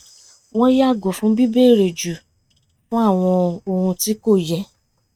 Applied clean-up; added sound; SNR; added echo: neural mask model RNNoise.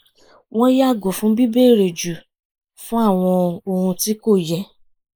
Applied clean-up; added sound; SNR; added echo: neural mask model Resemble Enhance denoiser.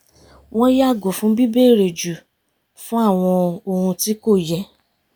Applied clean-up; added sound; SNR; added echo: none; none; none; none.